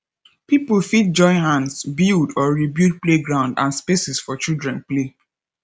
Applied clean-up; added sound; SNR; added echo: none; none; none; none.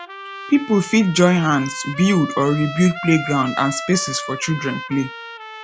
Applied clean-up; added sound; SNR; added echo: none; Trumpet; 12 dB; none.